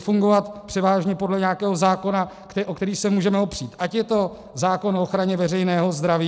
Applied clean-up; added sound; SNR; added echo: none; none; none; none.